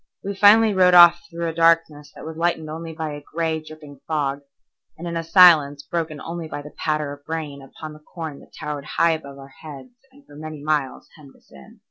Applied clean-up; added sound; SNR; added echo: none; none; none; none.